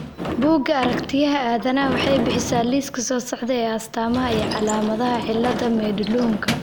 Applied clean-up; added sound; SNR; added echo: none; Sliding door / Slam; 7 dB; none.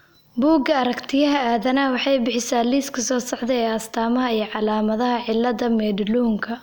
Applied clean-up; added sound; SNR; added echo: none; none; none; none.